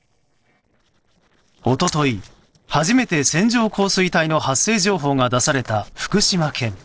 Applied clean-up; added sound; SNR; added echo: neural separator model SepFormer DNS4.